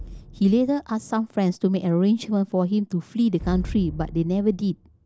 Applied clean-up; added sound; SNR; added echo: none; Explosion; 15 dB; none.